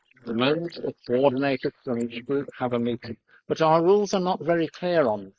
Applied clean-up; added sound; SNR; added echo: neural mask model Resemble Enhance denoiser.